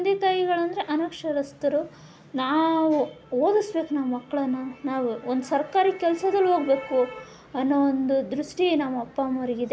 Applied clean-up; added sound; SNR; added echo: none; none; none; none.